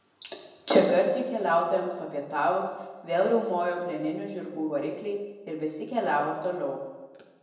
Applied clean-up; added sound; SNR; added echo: none; none; none; reverberation time 1.0 s.